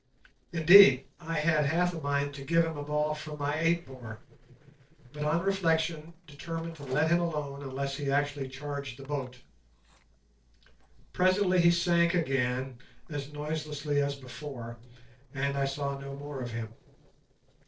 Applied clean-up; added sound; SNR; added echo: neural separator model SepFormer DNS4.